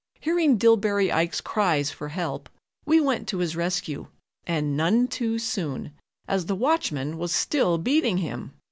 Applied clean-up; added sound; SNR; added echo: none; none; none; none.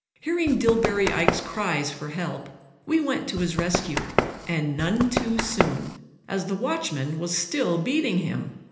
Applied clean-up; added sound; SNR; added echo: none; Run; 2 dB; reverberation time 1.0 s.